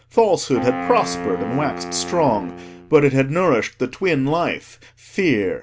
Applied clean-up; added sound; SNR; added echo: none; Wind instrument, woodwind instrument; 10 dB; none.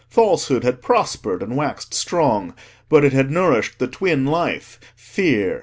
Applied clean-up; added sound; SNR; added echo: none; none; none; none.